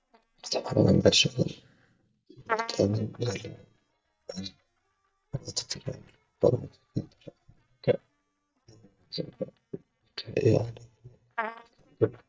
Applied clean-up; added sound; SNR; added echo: neural mask model DeepFilterNet 3.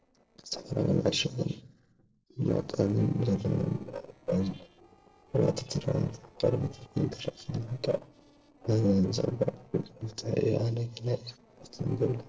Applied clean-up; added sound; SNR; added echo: neural separator model SepFormer DNS4.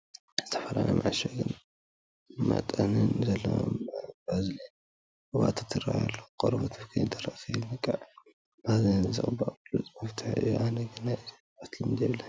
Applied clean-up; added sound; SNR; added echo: none; none; none; none.